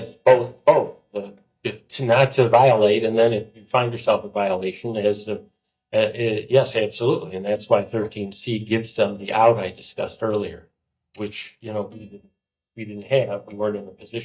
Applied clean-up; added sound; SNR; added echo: neural mask model DeepFilterNet 3.